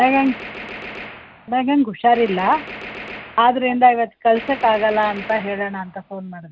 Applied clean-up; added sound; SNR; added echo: none; Gunshot, gunfire; 15 dB; none.